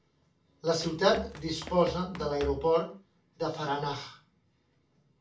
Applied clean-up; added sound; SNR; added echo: none; Run; 12 dB; reverberation time 0.3 s.